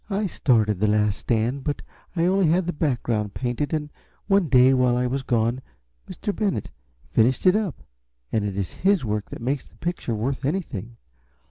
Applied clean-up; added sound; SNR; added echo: none; none; none; none.